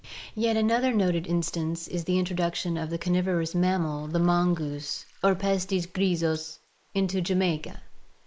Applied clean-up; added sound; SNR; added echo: neural mask model Resemble Enhance denoiser.